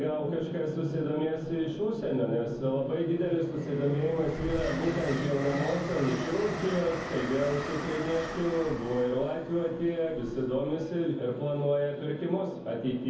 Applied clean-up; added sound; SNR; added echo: none; Train; 12 dB; reverberation time 0.7 s.